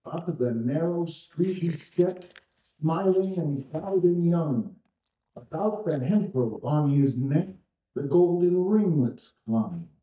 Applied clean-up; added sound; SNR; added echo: neural mask model DeepFilterNet 3.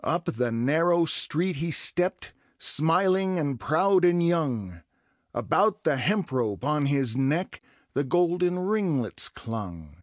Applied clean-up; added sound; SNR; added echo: none; none; none; none.